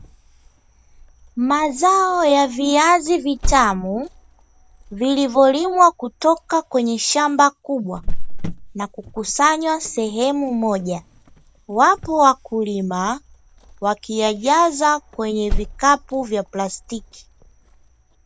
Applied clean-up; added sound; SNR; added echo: none; Cricket; 9 dB; none.